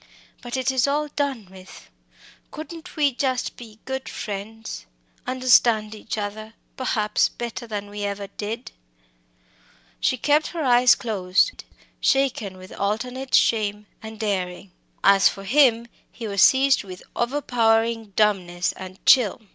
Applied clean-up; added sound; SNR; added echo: none; none; none; none.